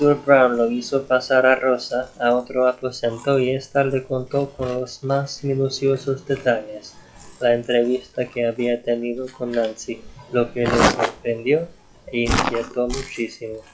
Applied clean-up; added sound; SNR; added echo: classical method log-MMSE.